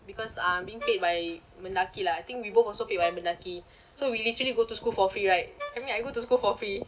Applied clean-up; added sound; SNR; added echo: none; Wind instrument, woodwind instrument; 13 dB; none.